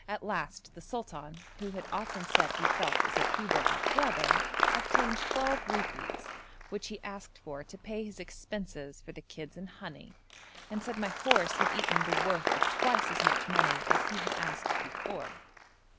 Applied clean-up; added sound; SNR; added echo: none; Applause; -5 dB; none.